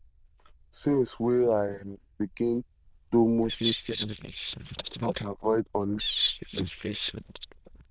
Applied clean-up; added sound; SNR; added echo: neural diffusion model UNIVERSE++.